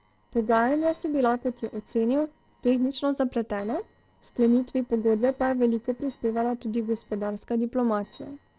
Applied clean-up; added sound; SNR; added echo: neural separator model SepFormer DNS4.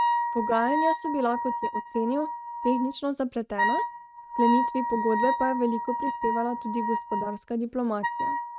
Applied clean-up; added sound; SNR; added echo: neural mask model RNNoise.